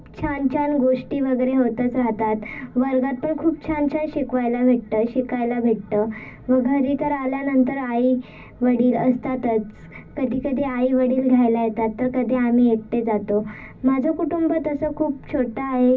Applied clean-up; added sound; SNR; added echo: none; none; none; reverberation time 0.4 s.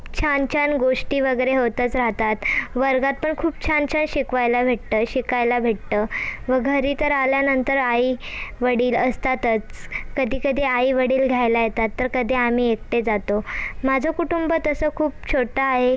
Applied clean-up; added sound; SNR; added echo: none; none; none; none.